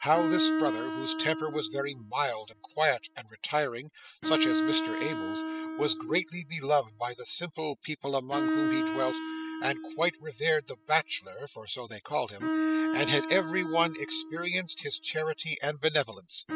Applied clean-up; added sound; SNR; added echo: classical method spectral subtraction.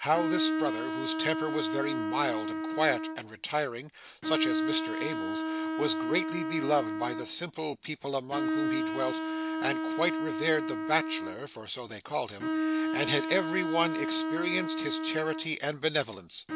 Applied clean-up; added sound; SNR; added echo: none; Bowed string instrument; 0 dB; none.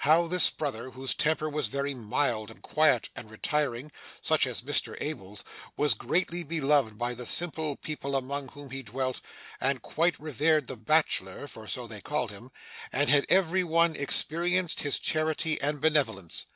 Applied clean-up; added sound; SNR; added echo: none; none; none; none.